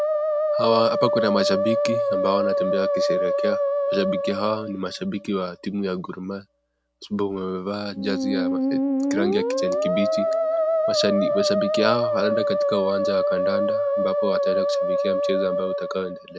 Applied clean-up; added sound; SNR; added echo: none; Musical instrument; -3 dB; none.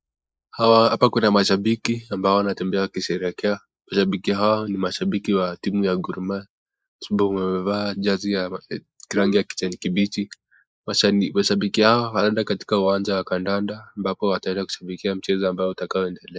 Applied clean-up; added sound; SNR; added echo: neural mask model Resemble Enhance denoiser.